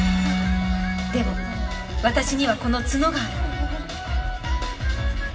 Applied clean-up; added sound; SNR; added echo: none; Keyboard (musical); 7 dB; reverberation time 0.8 s.